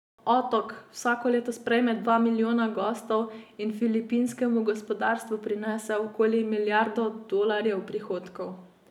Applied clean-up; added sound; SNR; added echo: none; none; none; none.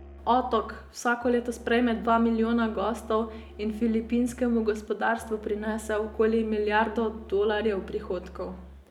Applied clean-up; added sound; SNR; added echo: none; Musical instrument; 18 dB; none.